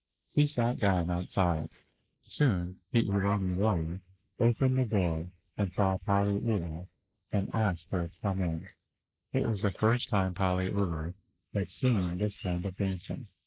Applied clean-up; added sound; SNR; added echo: neural mask model Resemble Enhance denoiser.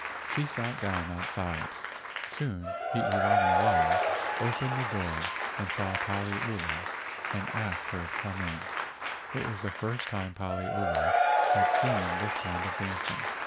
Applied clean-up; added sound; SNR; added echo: none; Applause / Crowd / Cheering; -5 dB; none.